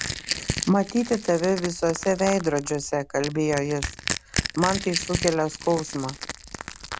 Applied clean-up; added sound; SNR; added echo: none; Crushing; 7 dB; none.